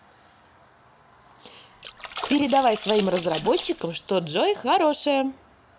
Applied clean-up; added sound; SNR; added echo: none; Splash, splatter; 12 dB; none.